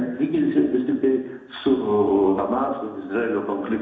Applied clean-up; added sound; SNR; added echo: none; none; none; reverberation time 0.9 s.